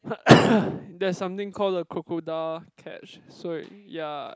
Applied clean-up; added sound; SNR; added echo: none; none; none; none.